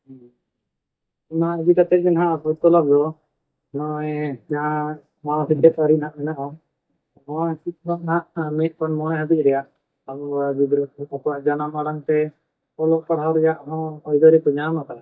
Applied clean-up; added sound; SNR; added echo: neural mask model DeepFilterNet 3.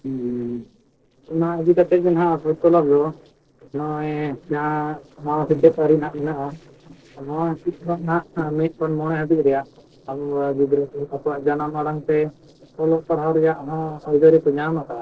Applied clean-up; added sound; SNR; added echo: neural separator model SepFormer DNS4.